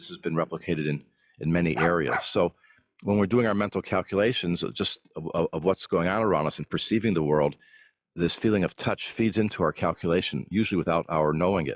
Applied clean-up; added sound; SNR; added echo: classical method log-MMSE.